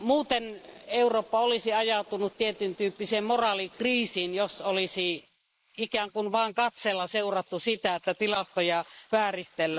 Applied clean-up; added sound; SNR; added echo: neural mask model Resemble Enhance denoiser.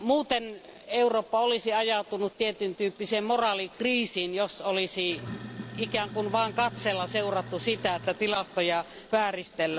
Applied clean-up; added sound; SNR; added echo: none; Sink (filling or washing); 16 dB; none.